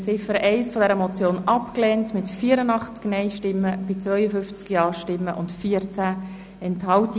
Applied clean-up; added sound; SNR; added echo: none; none; none; none.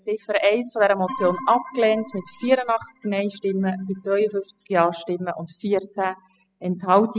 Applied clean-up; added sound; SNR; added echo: classical method spectral subtraction.